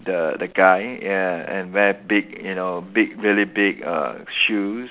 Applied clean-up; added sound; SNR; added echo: none; none; none; none.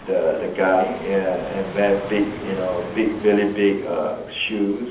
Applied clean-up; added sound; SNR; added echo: none; Fixed-wing aircraft, airplane; 15 dB; reverberation time 0.7 s.